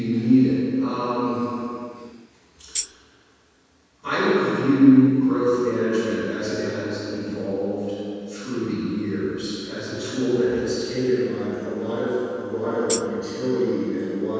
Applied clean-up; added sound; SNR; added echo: none; Tambourine; 9 dB; reverberation time 2.1 s.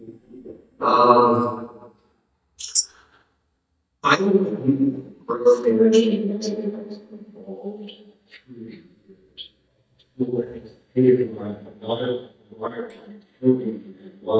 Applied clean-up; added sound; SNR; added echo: neural mask model DeepFilterNet 3.